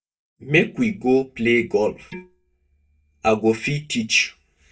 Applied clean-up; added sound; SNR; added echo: neural mask model DeepFilterNet 3.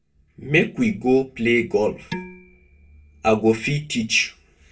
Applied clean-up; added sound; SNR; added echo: none; Dishes, pots, and pans; 15 dB; reverberation time 0.2 s.